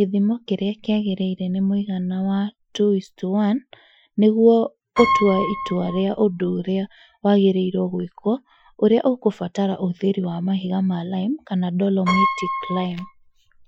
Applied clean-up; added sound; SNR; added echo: classical method Wiener filter.